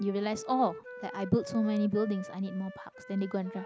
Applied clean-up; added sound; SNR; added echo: none; Wind instrument, woodwind instrument; 13 dB; none.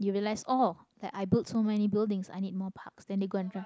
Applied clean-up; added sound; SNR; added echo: none; none; none; none.